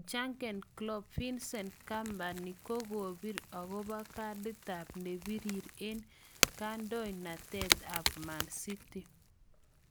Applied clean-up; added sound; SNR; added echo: none; Crack / Crackle; 0 dB; none.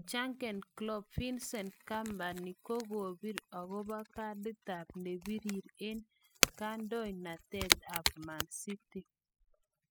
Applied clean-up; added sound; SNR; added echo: classical method spectral subtraction.